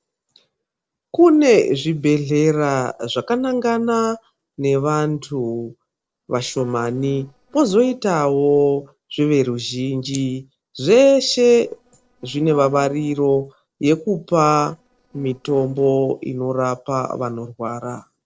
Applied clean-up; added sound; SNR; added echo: neural separator model SepFormer DNS4.